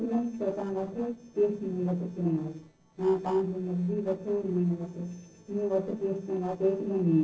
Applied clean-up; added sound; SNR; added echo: neural separator model SepFormer DNS4.